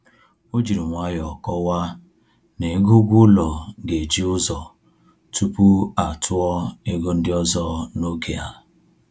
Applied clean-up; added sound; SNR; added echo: none; none; none; none.